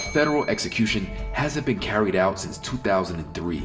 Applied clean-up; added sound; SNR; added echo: none; Bell; 18 dB; reverberation time 0.7 s.